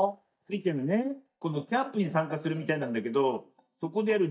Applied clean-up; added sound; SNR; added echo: neural mask model DeepFilterNet 3.